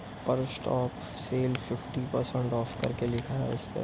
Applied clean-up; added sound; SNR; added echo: none; Crack / Crackle; 18 dB; none.